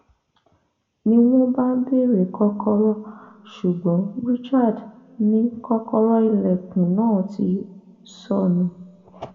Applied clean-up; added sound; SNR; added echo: none; none; none; reverberation time 1.1 s.